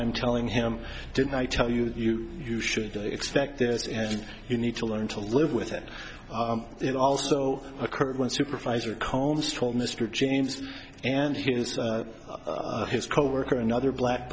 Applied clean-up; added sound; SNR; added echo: none; Keyboard (musical); 18 dB; none.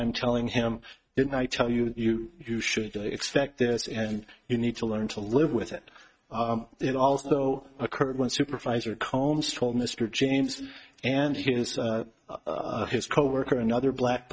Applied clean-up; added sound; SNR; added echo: neural mask model RNNoise.